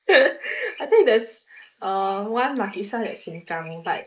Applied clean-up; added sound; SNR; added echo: neural mask model Resemble Enhance denoiser.